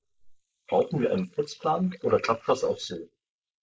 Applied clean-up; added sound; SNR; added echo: neural mask model Resemble Enhance denoiser.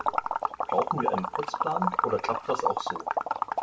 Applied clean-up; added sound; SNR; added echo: none; Liquid; -3 dB; none.